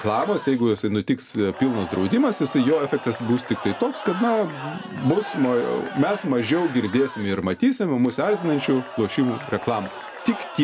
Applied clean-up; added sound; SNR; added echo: none; Crowd / Cheering; 13 dB; none.